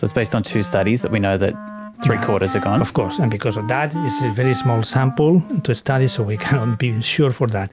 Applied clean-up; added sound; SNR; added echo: none; Wind instrument, woodwind instrument; 12 dB; none.